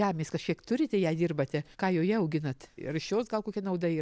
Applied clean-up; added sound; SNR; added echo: none; none; none; none.